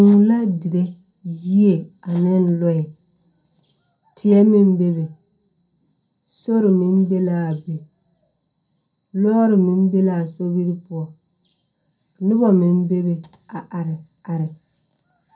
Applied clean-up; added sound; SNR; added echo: none; none; none; reverberation time 0.2 s.